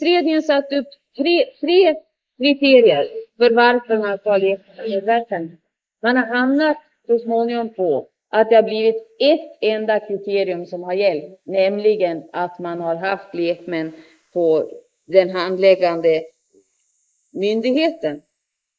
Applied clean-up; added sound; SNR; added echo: neural mask model Resemble Enhance denoiser.